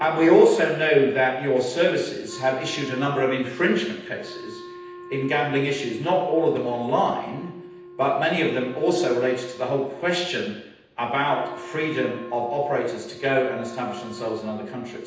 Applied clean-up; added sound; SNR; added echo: none; Wind instrument, woodwind instrument; 17 dB; reverberation time 0.9 s.